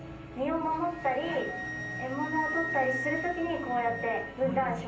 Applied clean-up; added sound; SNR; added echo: none; Wind instrument, woodwind instrument; 7 dB; reverberation time 0.6 s.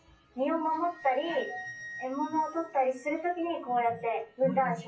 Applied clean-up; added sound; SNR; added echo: classical method WPE with log-MMSE.